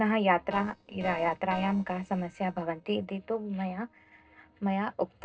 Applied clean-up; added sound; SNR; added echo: neural separator model SepFormer DNS4.